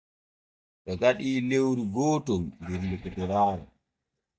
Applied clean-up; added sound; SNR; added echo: neural mask model DeepFilterNet 3.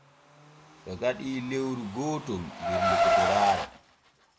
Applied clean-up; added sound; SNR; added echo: none; Car; -1 dB; none.